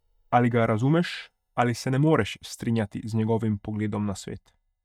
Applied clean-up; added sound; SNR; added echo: neural mask model DeepFilterNet 3.